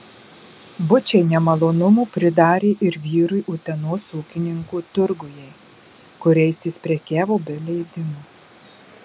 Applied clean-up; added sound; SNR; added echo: none; none; none; none.